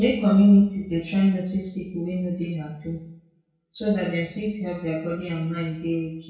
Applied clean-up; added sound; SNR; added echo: none; none; none; reverberation time 0.6 s.